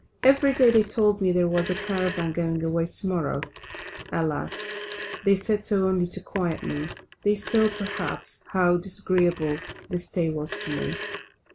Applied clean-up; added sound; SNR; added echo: none; Telephone; 13 dB; none.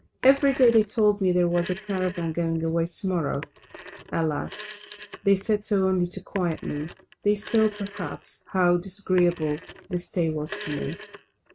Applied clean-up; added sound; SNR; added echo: neural mask model RNNoise.